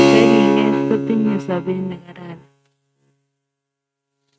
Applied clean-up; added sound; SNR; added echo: neural mask model RNNoise.